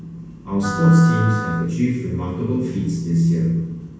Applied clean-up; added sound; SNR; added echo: none; Wind instrument, woodwind instrument; 10 dB; reverberation time 1.2 s.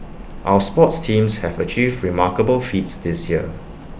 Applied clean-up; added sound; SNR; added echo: none; none; none; none.